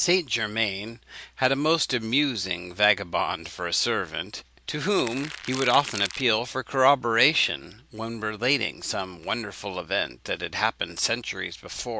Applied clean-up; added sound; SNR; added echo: none; Crackle; 10 dB; none.